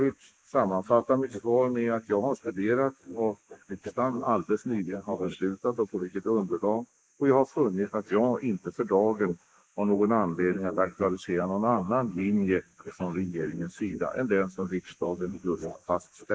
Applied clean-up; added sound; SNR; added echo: neural mask model Resemble Enhance denoiser.